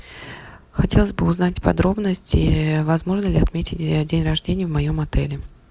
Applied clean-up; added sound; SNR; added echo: none; none; none; none.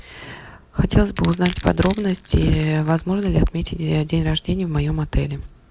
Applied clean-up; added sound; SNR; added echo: none; Crushing; 15 dB; none.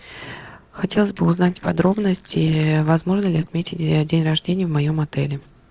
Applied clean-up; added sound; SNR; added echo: neural separator model SepFormer DNS4.